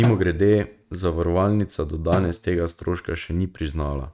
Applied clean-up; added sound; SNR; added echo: neural mask model RNNoise.